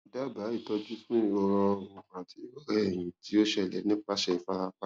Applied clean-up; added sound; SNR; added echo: none; none; none; none.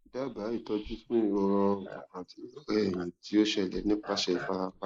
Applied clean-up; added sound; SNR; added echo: neural mask model Resemble Enhance denoiser.